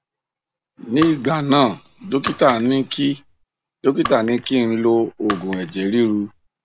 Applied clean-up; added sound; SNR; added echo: none; Shatter; 14 dB; none.